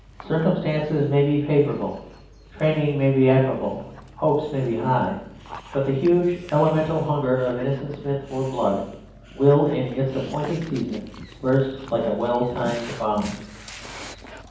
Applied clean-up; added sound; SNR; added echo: none; Dog; 19 dB; reverberation time 1.2 s.